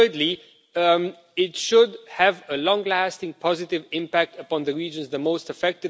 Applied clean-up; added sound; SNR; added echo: none; none; none; none.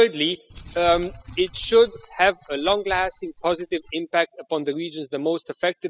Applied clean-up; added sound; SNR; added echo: classical method spectral subtraction.